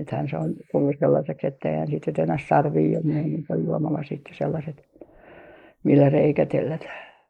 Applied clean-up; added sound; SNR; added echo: neural mask model Resemble Enhance denoiser.